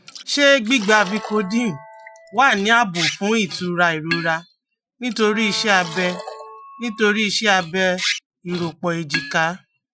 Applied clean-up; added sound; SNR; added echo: classical method Wiener filter.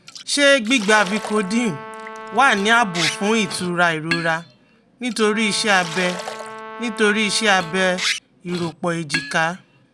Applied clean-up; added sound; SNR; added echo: none; Brass instrument + Liquid; 10 dB; none.